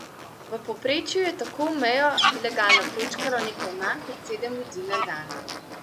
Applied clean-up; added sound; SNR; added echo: none; Fowl; 2 dB; none.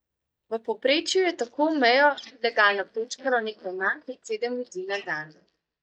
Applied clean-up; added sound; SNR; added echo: neural mask model DeepFilterNet 3.